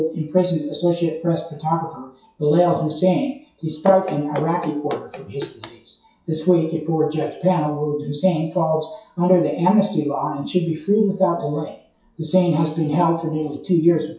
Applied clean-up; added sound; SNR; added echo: classical method WPE with log-MMSE.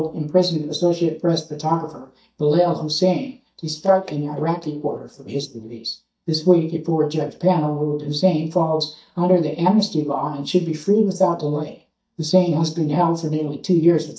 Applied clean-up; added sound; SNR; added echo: neural mask model DeepFilterNet 3.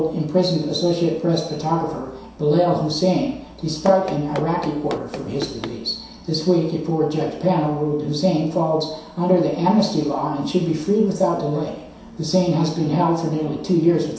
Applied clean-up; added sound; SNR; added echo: none; Run; 11 dB; reverberation time 0.7 s.